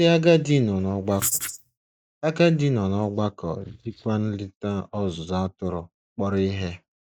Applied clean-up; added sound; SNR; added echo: neural mask model DeepFilterNet 3.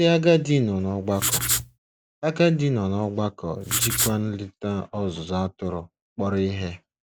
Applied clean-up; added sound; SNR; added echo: none; Writing; 1 dB; none.